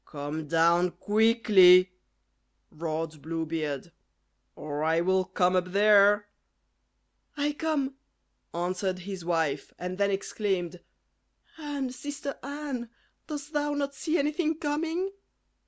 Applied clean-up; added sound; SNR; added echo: none; none; none; none.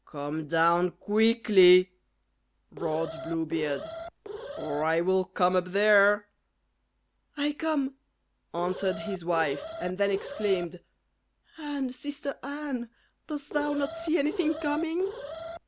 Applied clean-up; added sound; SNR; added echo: none; Alarm; 10 dB; none.